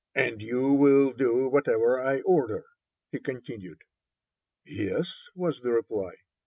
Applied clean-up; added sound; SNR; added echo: none; none; none; none.